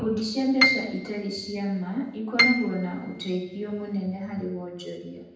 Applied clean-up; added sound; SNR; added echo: none; Piano; 0 dB; reverberation time 0.9 s.